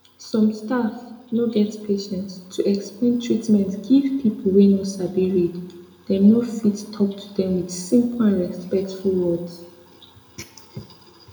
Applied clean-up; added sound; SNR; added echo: none; none; none; reverberation time 0.5 s.